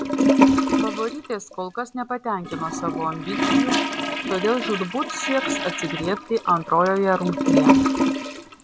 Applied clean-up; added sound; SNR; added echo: none; Toilet flush / Gurgling; -3 dB; none.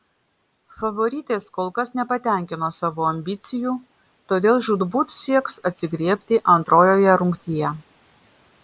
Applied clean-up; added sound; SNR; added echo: none; none; none; none.